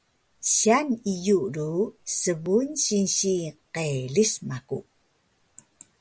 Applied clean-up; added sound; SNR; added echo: none; none; none; none.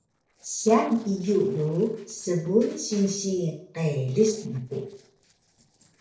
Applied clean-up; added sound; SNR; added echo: neural separator model SepFormer DNS4.